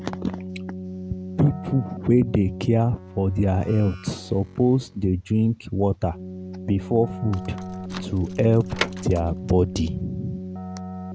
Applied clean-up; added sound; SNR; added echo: none; Keyboard (musical) + Door / Car; 10 dB; none.